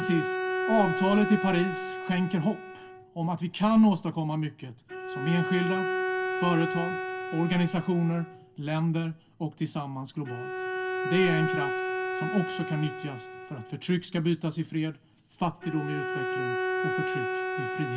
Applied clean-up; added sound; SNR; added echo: none; Bowed string instrument; 4 dB; reverberation time 0.2 s.